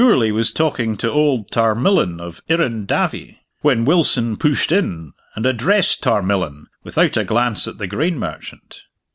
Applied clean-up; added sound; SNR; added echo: none; none; none; none.